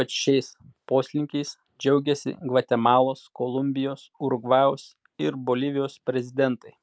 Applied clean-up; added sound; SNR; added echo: none; none; none; none.